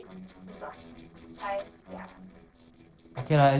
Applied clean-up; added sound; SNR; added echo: neural separator model SepFormer DNS4.